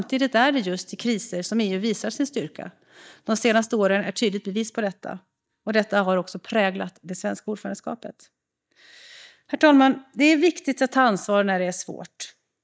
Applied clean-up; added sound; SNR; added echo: neural mask model DeepFilterNet 3.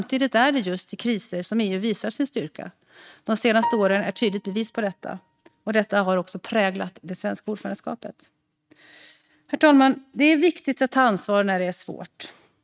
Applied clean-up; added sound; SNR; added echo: neural mask model RNNoise.